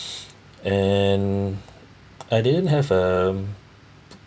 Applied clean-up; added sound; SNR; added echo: none; none; none; none.